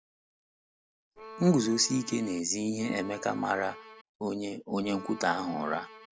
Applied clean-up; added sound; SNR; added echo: none; Bowed string instrument; 15 dB; none.